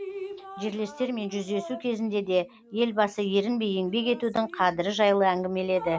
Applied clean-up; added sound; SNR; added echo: none; Drip; 16 dB; none.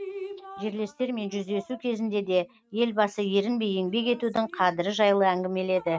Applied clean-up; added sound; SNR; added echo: neural mask model RNNoise.